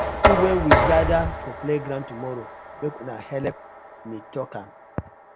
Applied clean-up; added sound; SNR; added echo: none; Knock; -1 dB; none.